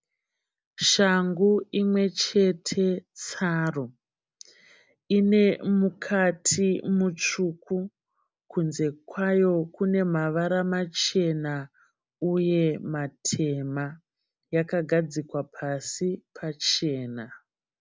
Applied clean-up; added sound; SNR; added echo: none; none; none; none.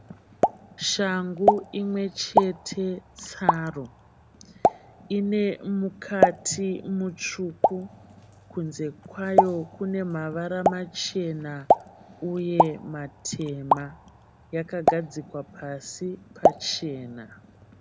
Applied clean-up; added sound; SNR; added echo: none; Explosion; -2 dB; none.